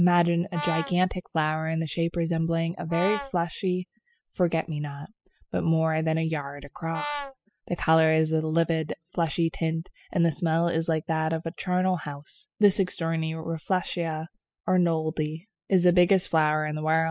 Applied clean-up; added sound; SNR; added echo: classical method spectral subtraction.